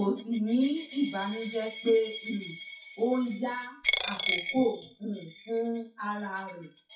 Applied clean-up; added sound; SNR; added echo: classical method WPE with log-MMSE.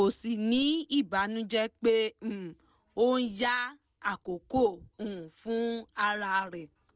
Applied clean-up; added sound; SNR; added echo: none; none; none; none.